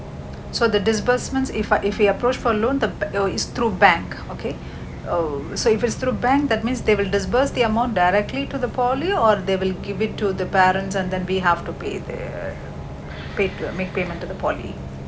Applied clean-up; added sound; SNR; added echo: none; Bus; 10 dB; none.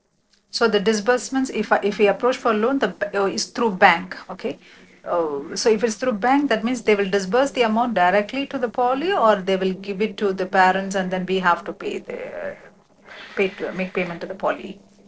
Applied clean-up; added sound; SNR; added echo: neural separator model SepFormer DNS4.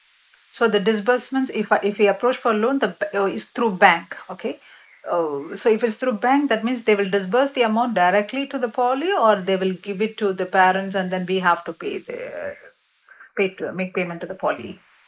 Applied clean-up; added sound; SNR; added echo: neural mask model Resemble Enhance denoiser.